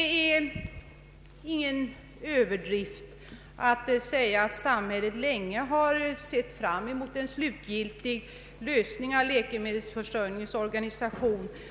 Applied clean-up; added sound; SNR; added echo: none; none; none; none.